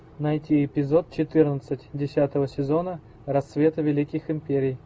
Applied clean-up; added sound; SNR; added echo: none; none; none; none.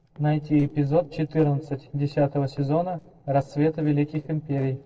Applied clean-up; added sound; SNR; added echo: neural separator model SepFormer DNS4.